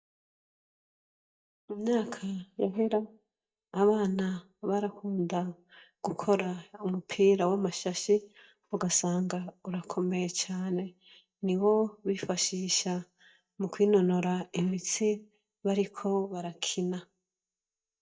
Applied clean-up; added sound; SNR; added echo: neural mask model DeepFilterNet 3.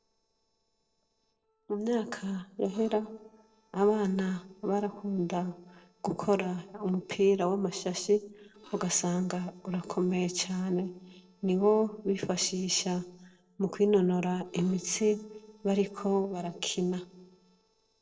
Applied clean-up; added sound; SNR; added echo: neural separator model SepFormer DNS4.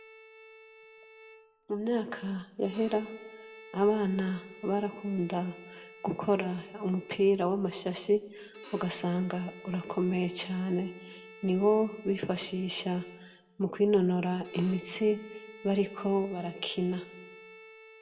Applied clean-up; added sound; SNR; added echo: none; Bowed string instrument; 20 dB; reverberation time 0.7 s.